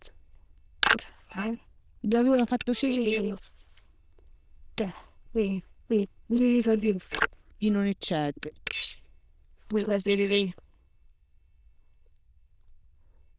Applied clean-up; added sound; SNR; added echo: neural diffusion model UNIVERSE++.